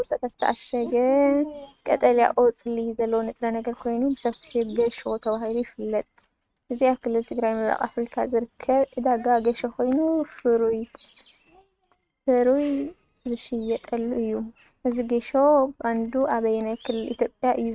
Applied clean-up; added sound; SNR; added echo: neural mask model RNNoise.